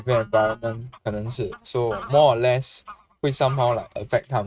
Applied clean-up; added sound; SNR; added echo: neural mask model RNNoise.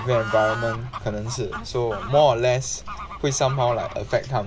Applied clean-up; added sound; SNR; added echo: none; Bird / Fowl; 11 dB; none.